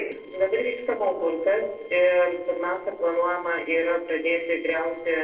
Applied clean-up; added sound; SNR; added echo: neural separator model SepFormer DNS4.